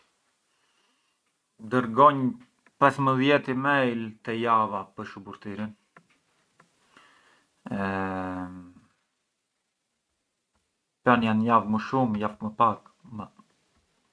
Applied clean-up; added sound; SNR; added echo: none; none; none; none.